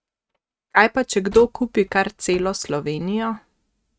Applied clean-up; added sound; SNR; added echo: neural mask model RNNoise.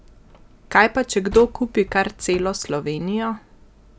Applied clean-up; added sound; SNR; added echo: none; Slam; 20 dB; none.